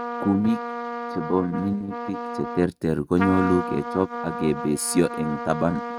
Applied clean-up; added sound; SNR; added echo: neural mask model RNNoise.